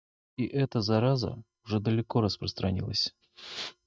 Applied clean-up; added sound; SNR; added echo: neural mask model DeepFilterNet 3.